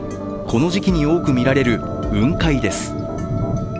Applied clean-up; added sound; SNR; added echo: none; Piano; 16 dB; none.